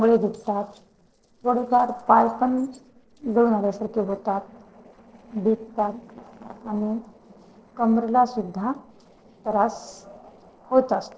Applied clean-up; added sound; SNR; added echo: neural separator model SepFormer DNS4.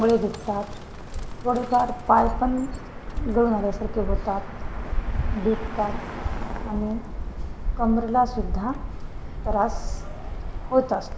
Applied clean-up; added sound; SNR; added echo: none; Bird; 3 dB; reverberation time 2.0 s.